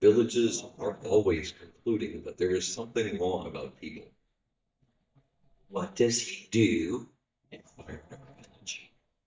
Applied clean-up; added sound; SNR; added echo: neural mask model DeepFilterNet 3.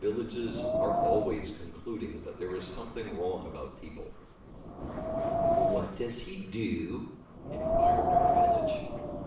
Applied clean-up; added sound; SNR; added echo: none; Wind; -5 dB; reverberation time 0.7 s.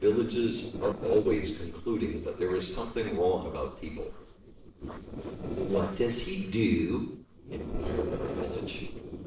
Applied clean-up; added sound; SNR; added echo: neural separator model SepFormer DNS4.